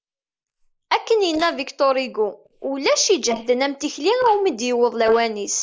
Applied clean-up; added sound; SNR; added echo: neural mask model Resemble Enhance denoiser.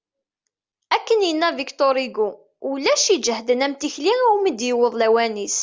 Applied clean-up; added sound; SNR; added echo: none; none; none; none.